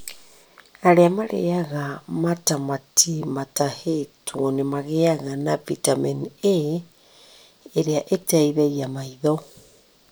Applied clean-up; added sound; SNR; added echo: none; none; none; none.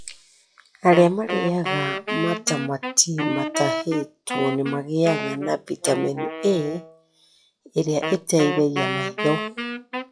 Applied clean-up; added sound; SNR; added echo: classical method log-MMSE.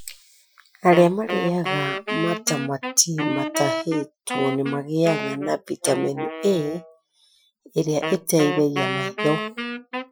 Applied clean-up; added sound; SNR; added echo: classical method Wiener filter.